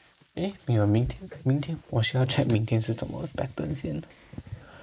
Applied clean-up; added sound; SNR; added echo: neural mask model Resemble Enhance denoiser.